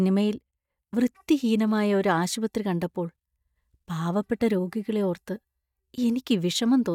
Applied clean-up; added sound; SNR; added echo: neural mask model DeepFilterNet 3.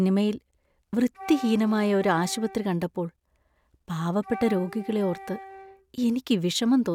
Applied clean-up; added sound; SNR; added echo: none; Wind instrument, woodwind instrument; 17 dB; none.